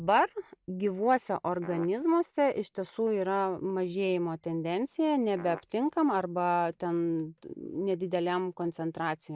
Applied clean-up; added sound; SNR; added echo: none; Fart; 14 dB; none.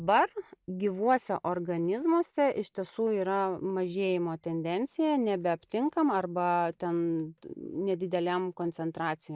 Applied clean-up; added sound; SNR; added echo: none; none; none; none.